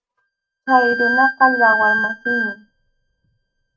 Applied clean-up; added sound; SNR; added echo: neural mask model RNNoise.